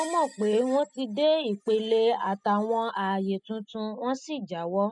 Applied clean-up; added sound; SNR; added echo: classical method spectral subtraction.